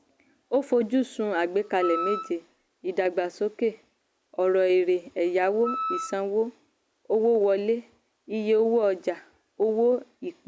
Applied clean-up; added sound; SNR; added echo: none; Wind instrument, woodwind instrument; 9 dB; none.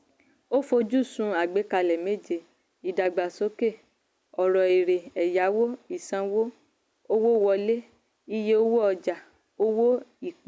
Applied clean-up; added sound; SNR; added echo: none; none; none; none.